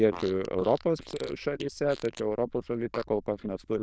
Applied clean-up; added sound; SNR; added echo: neural diffusion model UNIVERSE++.